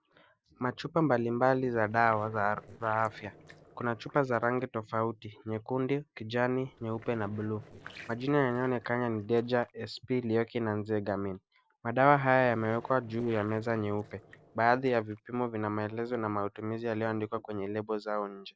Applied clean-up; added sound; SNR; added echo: neural separator model SepFormer DNS4.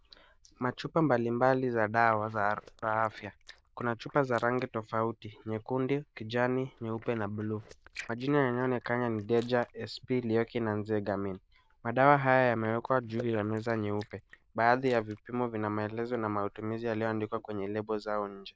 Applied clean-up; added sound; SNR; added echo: neural diffusion model UNIVERSE++.